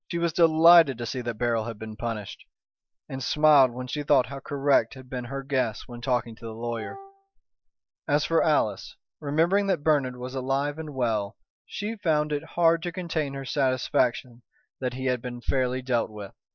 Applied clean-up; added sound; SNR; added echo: neural mask model DeepFilterNet 3.